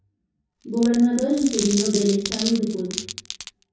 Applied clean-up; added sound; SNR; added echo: none; Glass; 9 dB; reverberation time 0.6 s.